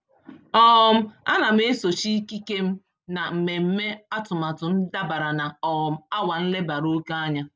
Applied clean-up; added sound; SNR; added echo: none; none; none; none.